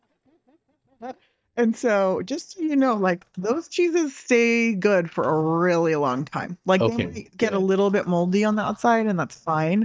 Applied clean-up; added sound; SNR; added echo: neural mask model DeepFilterNet 3.